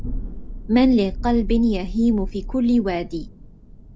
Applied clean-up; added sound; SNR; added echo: none; Thunder; 8 dB; none.